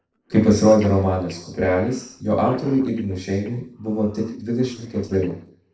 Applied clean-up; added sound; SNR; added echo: neural separator model SepFormer DNS4.